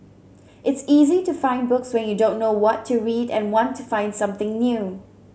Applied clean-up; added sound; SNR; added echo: none; none; none; none.